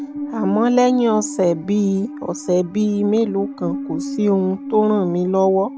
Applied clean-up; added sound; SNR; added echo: none; Musical instrument; 11 dB; none.